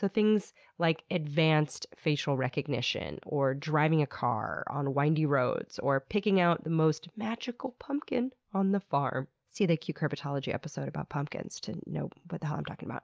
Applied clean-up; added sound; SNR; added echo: none; none; none; none.